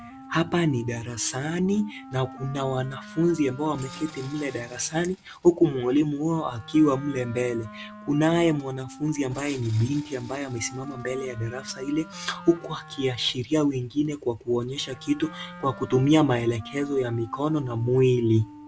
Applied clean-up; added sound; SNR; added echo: none; Wind instrument, woodwind instrument + Tools; 18 dB; none.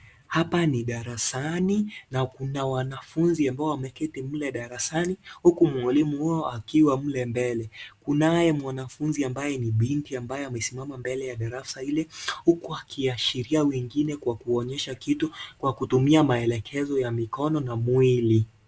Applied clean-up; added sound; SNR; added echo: none; none; none; none.